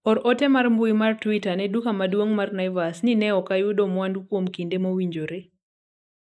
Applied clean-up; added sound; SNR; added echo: neural mask model Resemble Enhance denoiser.